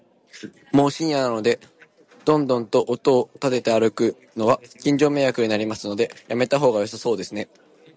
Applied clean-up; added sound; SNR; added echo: none; none; none; none.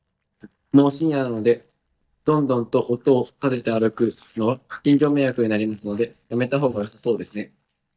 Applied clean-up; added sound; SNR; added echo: neural mask model DeepFilterNet 3.